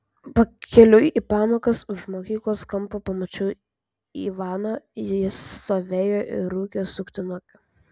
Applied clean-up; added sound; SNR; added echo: none; none; none; none.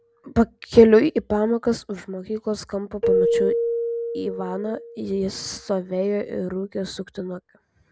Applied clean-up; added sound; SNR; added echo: none; Keyboard (musical); 6 dB; none.